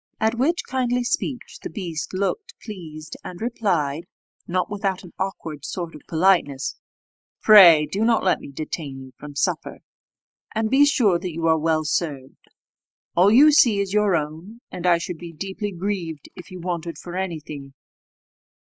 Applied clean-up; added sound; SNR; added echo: neural mask model Resemble Enhance denoiser.